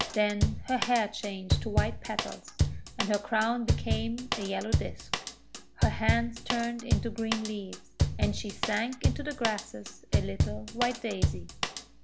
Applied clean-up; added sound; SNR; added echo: none; Drum / Drum kit; -2 dB; none.